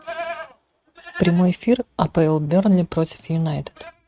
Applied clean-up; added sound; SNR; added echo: neural mask model RNNoise.